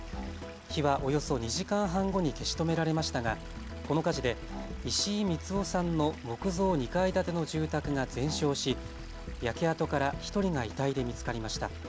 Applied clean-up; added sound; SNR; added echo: none; Bowed string instrument + Stream / Liquid; 19 dB; none.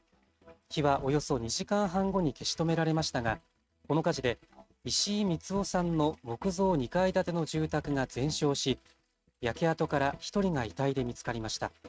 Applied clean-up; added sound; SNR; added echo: neural mask model RNNoise.